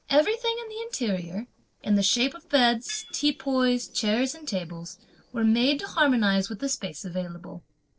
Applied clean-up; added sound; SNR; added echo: neural separator model SepFormer DNS4.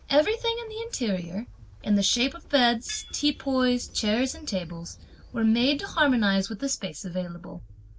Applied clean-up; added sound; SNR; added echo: none; Tools + Train; 20 dB; none.